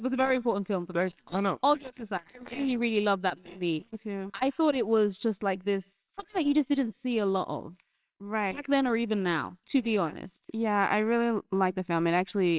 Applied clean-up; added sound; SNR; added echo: neural separator model SepFormer WHAMR!.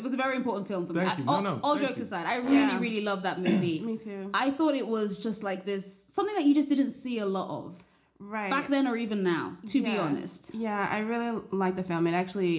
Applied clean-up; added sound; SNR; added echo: none; Brass instrument; 16 dB; reverberation time 0.4 s.